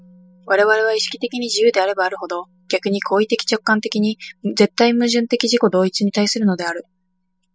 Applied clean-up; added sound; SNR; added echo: classical method spectral subtraction.